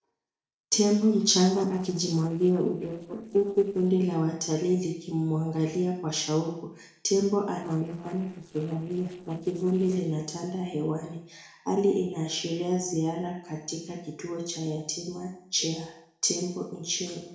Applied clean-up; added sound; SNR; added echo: neural separator model SepFormer DNS4.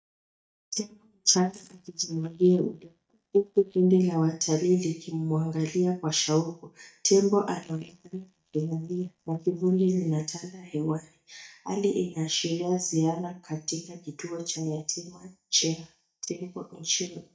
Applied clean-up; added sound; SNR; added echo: neural mask model DeepFilterNet 3.